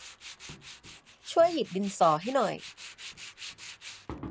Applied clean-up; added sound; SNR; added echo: none; Tools; 15 dB; none.